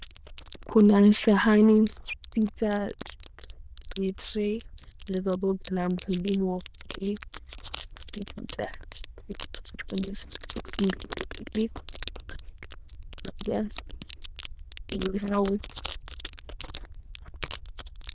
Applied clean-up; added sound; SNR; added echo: neural diffusion model UNIVERSE++.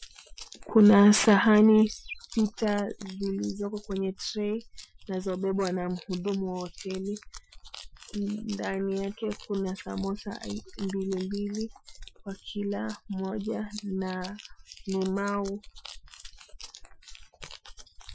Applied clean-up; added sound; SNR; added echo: classical method Wiener filter.